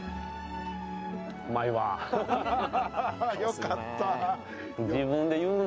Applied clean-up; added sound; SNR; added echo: none; none; none; none.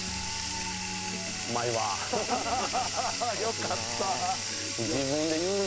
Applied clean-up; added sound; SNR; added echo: none; Bathtub (filling or washing); 2 dB; none.